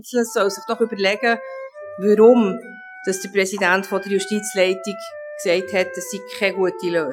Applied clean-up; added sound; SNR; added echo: classical method Wiener filter.